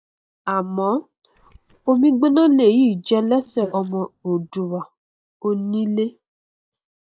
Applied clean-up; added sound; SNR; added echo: neural mask model DeepFilterNet 3.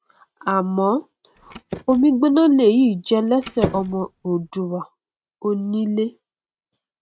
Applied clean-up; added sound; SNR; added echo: neural mask model RNNoise.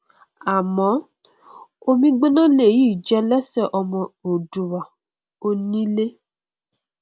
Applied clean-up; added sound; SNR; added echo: none; none; none; none.